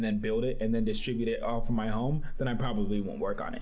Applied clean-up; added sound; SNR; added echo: none; Buzz; 2 dB; none.